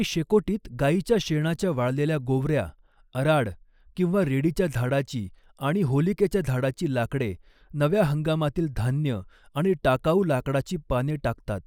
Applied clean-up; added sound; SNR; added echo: neural mask model Resemble Enhance denoiser.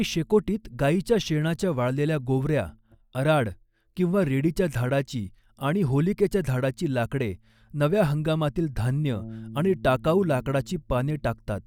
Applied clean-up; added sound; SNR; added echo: neural mask model DeepFilterNet 3.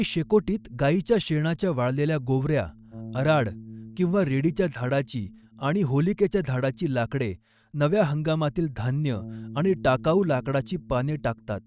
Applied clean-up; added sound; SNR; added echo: neural mask model RNNoise.